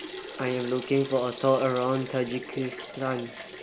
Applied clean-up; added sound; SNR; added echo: none; Liquid; 11 dB; none.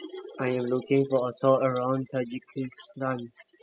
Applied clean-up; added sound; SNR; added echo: classical method spectral subtraction.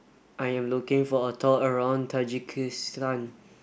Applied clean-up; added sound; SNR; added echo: none; none; none; none.